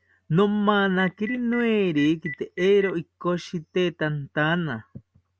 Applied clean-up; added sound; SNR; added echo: none; Telephone; 14 dB; none.